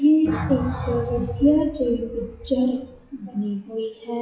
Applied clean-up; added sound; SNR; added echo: classical method WPE with log-MMSE.